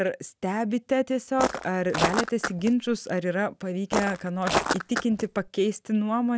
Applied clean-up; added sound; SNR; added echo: none; Walk, footsteps; 3 dB; none.